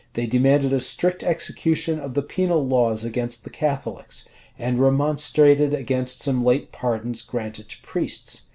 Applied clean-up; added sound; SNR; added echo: none; none; none; none.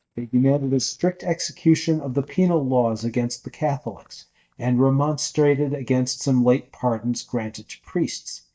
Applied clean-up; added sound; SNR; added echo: neural mask model DeepFilterNet 3.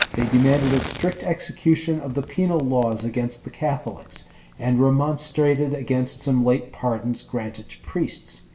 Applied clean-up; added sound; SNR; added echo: none; Fire; 13 dB; reverberation time 0.8 s.